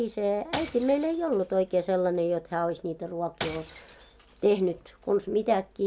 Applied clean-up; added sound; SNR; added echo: none; Shatter / Crushing; 13 dB; none.